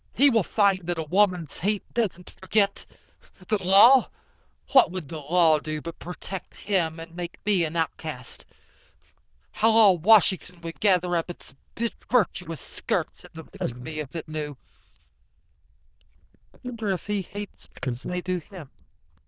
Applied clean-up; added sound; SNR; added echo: neural diffusion model UNIVERSE++.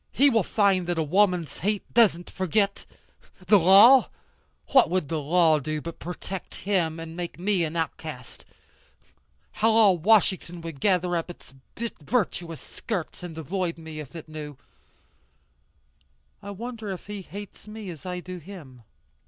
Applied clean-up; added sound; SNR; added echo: none; none; none; none.